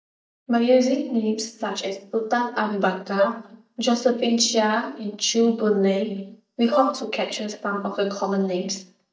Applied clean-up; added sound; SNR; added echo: neural mask model DeepFilterNet 3.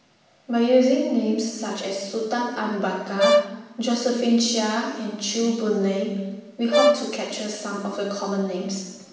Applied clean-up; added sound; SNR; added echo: none; Brass instrument; 0 dB; reverberation time 1.1 s.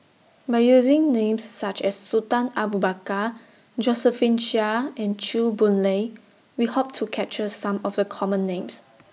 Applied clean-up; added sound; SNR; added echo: none; none; none; none.